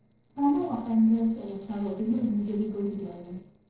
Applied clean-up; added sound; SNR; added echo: neural separator model SepFormer DNS4.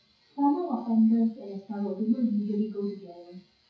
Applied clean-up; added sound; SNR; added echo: classical method WPE with log-MMSE.